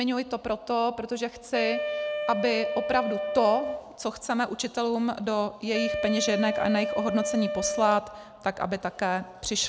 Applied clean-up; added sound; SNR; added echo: none; Wind instrument, woodwind instrument; 4 dB; none.